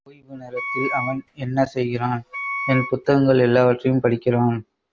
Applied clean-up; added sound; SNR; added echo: none; Wind instrument, woodwind instrument; 9 dB; none.